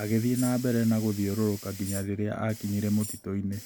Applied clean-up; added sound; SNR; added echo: none; Tambourine + Hiss; 15 dB; none.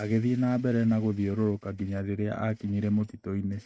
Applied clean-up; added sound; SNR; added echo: neural mask model RNNoise.